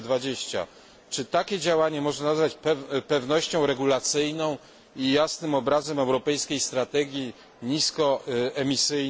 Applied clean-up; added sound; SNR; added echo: none; none; none; none.